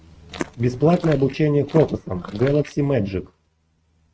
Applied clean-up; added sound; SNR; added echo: neural mask model RNNoise.